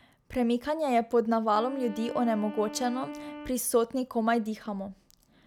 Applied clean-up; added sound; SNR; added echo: none; Wind instrument, woodwind instrument; 15 dB; none.